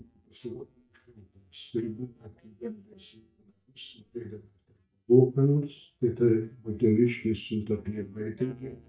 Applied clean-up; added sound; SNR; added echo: neural mask model DeepFilterNet 3.